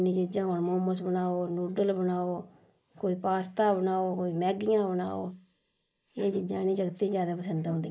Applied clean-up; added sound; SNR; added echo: neural mask model Resemble Enhance denoiser.